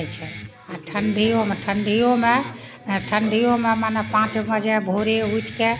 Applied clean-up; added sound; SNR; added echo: none; Guitar; 15 dB; none.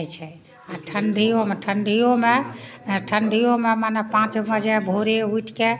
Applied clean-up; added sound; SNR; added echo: none; none; none; none.